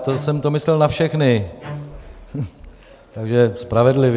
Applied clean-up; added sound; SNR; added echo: none; Bowed string instrument; 18 dB; none.